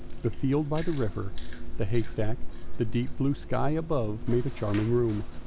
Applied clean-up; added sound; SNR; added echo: none; Chewing, mastication; -1 dB; none.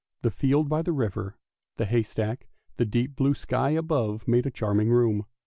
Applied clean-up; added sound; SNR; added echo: none; none; none; none.